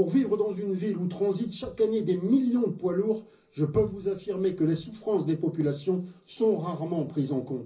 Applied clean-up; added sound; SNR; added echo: none; none; none; reverberation time 0.5 s.